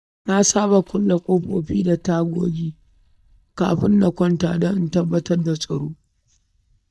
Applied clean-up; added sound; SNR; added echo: neural mask model DeepFilterNet 3.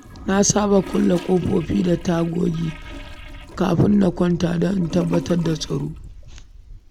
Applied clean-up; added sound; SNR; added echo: none; Toilet flush / Gurgling + Wind; 14 dB; none.